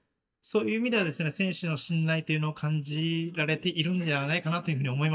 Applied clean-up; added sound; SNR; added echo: neural mask model DeepFilterNet 3.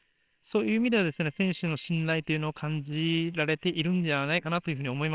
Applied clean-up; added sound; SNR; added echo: neural separator model SepFormer WHAMR!.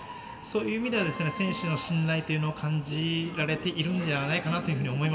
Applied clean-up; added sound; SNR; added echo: none; Wind instrument, woodwind instrument; 14 dB; reverberation time 1.9 s.